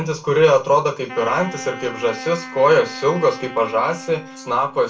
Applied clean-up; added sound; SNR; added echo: none; Wind instrument, woodwind instrument; 16 dB; reverberation time 0.3 s.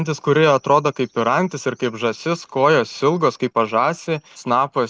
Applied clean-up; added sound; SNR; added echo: none; none; none; none.